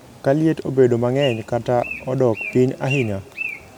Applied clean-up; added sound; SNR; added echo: none; Bird; 14 dB; none.